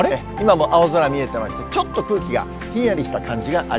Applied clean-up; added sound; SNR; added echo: none; none; none; none.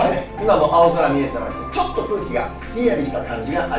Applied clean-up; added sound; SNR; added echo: none; none; none; reverberation time 0.4 s.